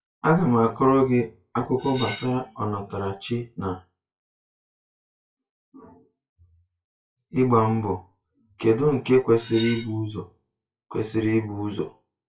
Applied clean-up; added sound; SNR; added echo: classical method WPE with log-MMSE.